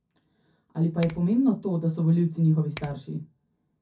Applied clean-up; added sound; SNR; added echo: none; Finger snapping; 13 dB; reverberation time 0.3 s.